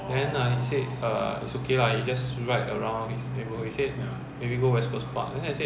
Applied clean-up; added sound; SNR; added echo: none; none; none; none.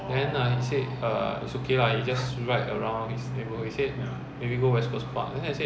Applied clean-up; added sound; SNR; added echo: none; Breathing; 19 dB; none.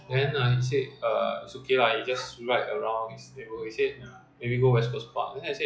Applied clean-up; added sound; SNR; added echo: classical method log-MMSE.